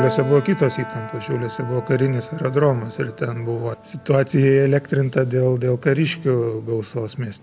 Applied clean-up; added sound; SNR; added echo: none; Piano; 15 dB; none.